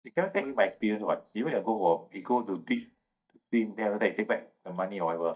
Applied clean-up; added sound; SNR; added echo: neural mask model DeepFilterNet 3.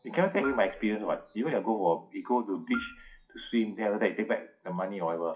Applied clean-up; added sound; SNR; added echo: classical method WPE with log-MMSE.